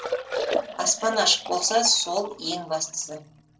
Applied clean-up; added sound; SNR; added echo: neural separator model SepFormer DNS4.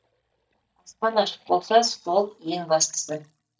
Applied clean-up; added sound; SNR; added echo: neural mask model DeepFilterNet 3.